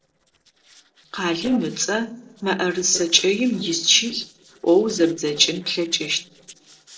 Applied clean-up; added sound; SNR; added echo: neural separator model SepFormer DNS4.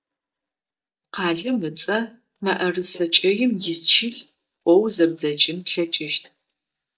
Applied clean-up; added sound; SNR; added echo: neural mask model DeepFilterNet 3.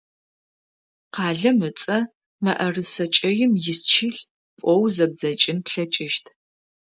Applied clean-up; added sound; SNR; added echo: none; none; none; none.